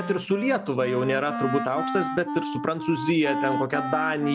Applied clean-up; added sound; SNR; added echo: none; Wind instrument, woodwind instrument; 5 dB; none.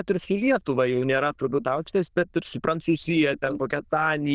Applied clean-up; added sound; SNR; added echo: neural diffusion model UNIVERSE++.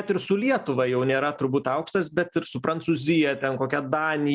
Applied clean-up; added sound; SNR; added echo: none; none; none; none.